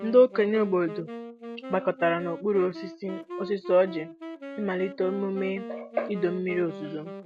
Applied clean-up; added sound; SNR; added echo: none; Wind instrument, woodwind instrument; 12 dB; none.